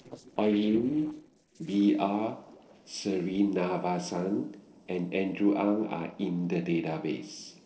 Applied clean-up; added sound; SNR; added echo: neural separator model SepFormer DNS4.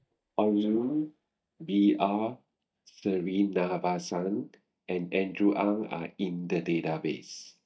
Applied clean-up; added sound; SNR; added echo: neural mask model DeepFilterNet 3.